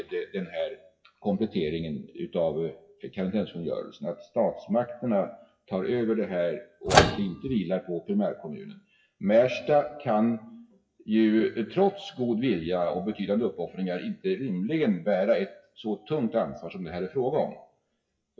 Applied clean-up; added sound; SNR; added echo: classical method WPE with log-MMSE.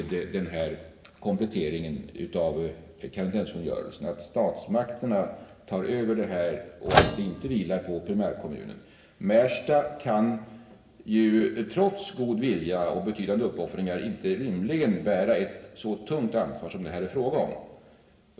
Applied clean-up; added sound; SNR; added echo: none; Microwave oven; -3 dB; reverberation time 1.1 s.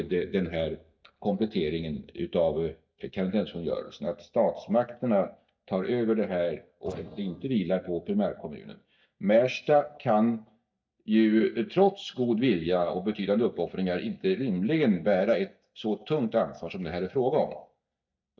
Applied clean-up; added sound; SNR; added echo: neural mask model DeepFilterNet 3.